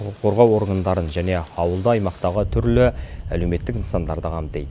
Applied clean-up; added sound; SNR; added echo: none; none; none; none.